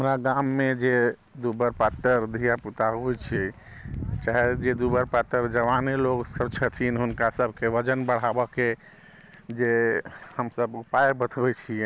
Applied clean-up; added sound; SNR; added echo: none; none; none; none.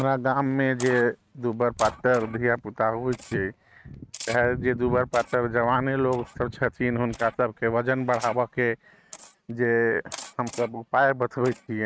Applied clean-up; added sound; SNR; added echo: neural mask model RNNoise.